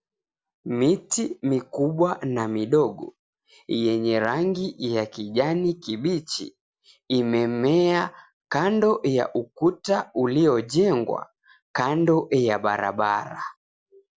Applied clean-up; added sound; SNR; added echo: none; none; none; none.